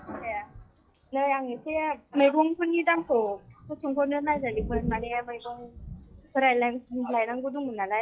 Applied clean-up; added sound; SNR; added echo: classical method log-MMSE.